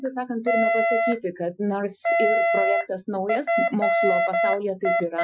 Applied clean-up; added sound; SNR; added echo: classical method Wiener filter.